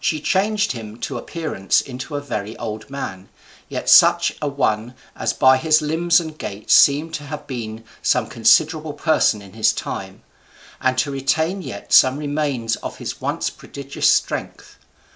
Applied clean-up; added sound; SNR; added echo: none; none; none; none.